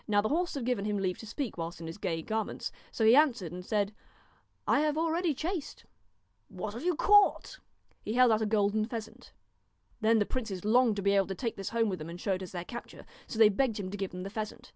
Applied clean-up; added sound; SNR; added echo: none; none; none; none.